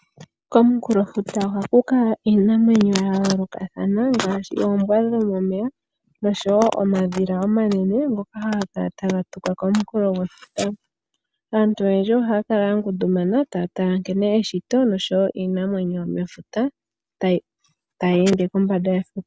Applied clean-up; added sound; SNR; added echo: none; none; none; none.